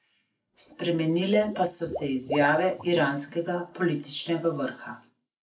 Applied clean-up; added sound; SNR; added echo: neural mask model Resemble Enhance denoiser.